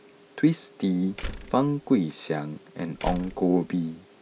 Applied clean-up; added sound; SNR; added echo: none; Slam; 11 dB; none.